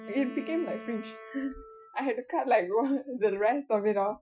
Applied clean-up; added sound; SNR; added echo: classical method Wiener filter.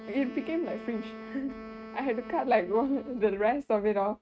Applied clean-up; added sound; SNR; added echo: neural mask model RNNoise.